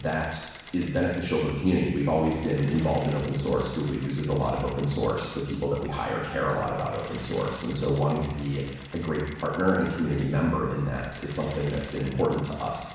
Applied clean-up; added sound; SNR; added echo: none; Mechanisms; 20 dB; reverberation time 1.1 s.